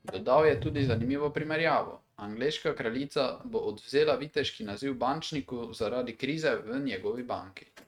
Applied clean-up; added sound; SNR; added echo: neural mask model RNNoise.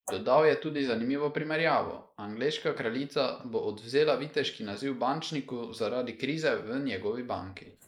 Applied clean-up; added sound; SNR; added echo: neural mask model Resemble Enhance denoiser.